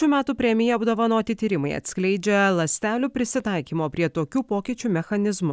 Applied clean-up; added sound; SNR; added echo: none; none; none; none.